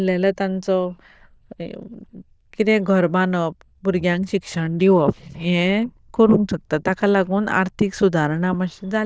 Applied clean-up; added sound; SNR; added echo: neural diffusion model UNIVERSE++.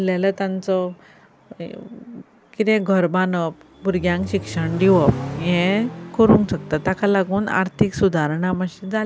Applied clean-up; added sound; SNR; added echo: none; Accelerating, revving, vroom; 15 dB; none.